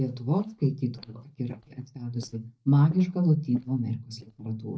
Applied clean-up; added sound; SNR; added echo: neural mask model DeepFilterNet 3.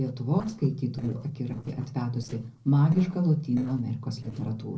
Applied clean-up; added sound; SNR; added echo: neural separator model SepFormer DNS4.